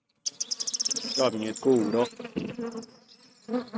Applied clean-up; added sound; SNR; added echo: neural mask model RNNoise.